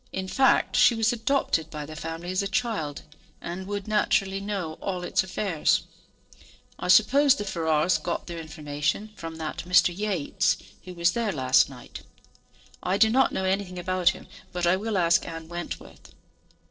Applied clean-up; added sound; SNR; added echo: neural separator model SepFormer DNS4.